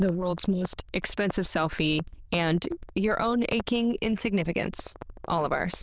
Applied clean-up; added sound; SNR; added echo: neural diffusion model UNIVERSE++.